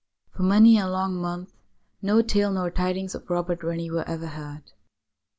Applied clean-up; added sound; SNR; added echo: none; none; none; none.